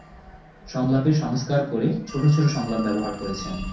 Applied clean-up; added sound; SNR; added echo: none; Telephone; 16 dB; reverberation time 0.6 s.